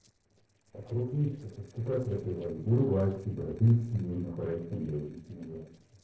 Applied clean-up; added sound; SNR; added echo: neural separator model SepFormer DNS4.